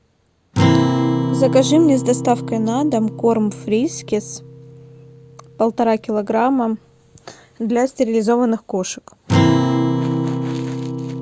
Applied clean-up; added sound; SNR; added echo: none; Acoustic guitar; 2 dB; none.